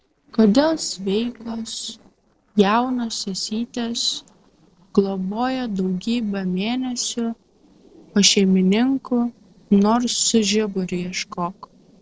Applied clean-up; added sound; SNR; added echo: neural separator model SepFormer DNS4.